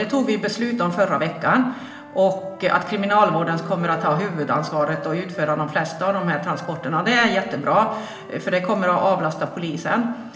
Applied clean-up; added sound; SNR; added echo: none; Wind instrument, woodwind instrument; 18 dB; reverberation time 1.6 s.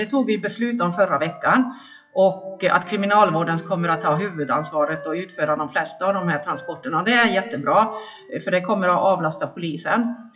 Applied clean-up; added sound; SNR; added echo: classical method WPE with log-MMSE.